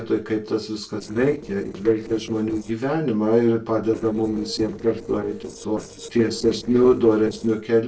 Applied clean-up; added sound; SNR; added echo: neural separator model SepFormer DNS4.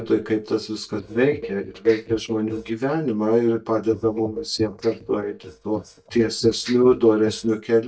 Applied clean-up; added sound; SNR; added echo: neural mask model DeepFilterNet 3.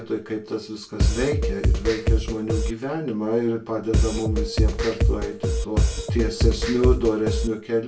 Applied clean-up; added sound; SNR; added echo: none; Drum kit; -4 dB; reverberation time 0.3 s.